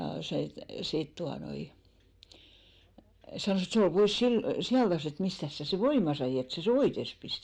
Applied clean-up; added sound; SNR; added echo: none; none; none; none.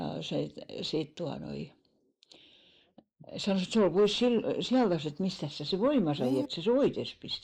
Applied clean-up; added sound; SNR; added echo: neural mask model Resemble Enhance denoiser.